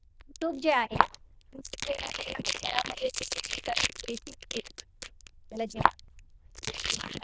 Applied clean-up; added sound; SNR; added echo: neural diffusion model UNIVERSE++.